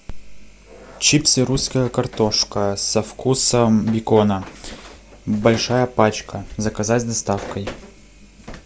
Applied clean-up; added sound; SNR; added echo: none; none; none; none.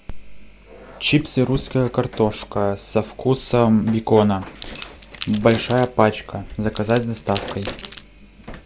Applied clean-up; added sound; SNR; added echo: none; Rattle / Keys jangling; 9 dB; none.